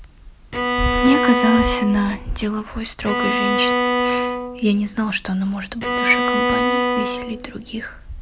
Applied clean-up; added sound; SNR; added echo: none; Bowed string instrument; 0 dB; none.